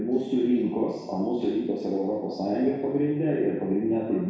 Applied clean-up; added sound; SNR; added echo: none; none; none; reverberation time 1.1 s.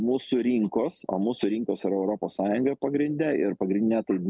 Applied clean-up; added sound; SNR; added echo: none; none; none; none.